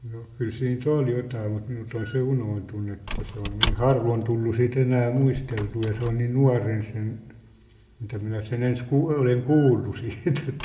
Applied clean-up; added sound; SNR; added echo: none; Squeak / Wood; 12 dB; reverberation time 0.7 s.